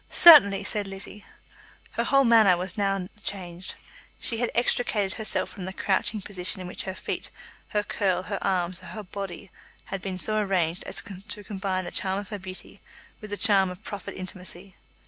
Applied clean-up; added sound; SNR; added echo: none; none; none; none.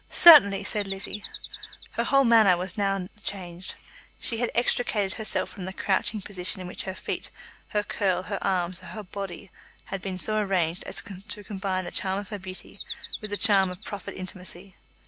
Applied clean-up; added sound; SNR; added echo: none; Bird vocalization, bird call, bird song; 5 dB; none.